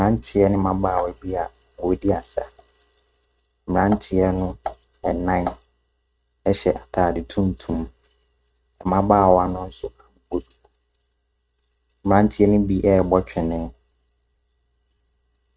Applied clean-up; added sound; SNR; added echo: neural mask model RNNoise.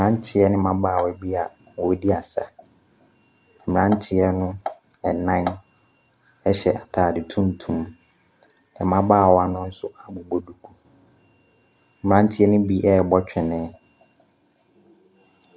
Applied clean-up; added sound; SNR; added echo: none; none; none; none.